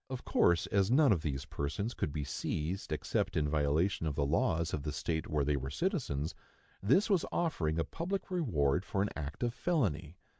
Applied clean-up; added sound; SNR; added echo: none; none; none; none.